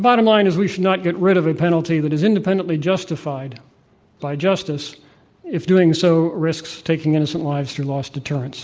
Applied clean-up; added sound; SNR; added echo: none; none; none; none.